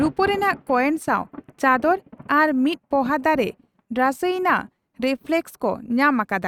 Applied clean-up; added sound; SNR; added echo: neural mask model RNNoise.